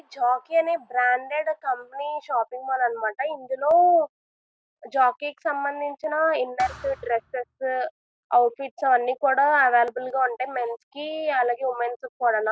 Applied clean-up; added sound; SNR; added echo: none; Thump, thud; 19 dB; none.